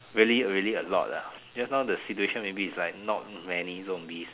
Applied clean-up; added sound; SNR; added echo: none; none; none; none.